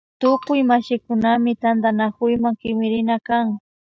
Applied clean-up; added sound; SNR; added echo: neural mask model DeepFilterNet 3.